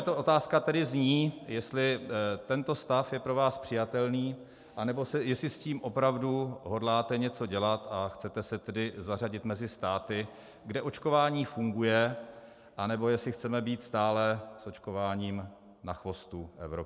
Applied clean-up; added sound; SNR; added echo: none; none; none; none.